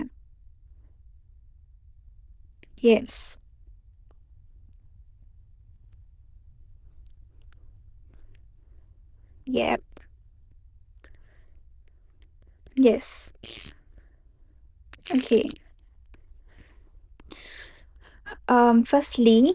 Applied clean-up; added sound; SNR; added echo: neural diffusion model UNIVERSE++.